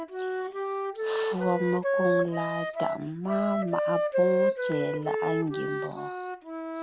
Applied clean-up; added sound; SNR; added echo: none; Wind instrument, woodwind instrument; -2 dB; none.